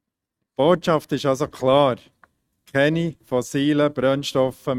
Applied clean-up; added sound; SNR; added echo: neural mask model RNNoise.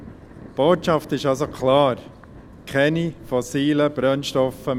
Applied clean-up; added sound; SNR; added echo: none; Thunder; 19 dB; none.